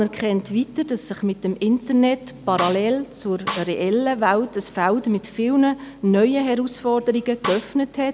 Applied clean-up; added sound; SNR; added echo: none; Snare drum; 9 dB; none.